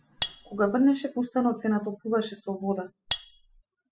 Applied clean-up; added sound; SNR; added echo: classical method spectral subtraction.